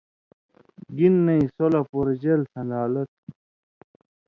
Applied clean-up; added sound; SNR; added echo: none; none; none; none.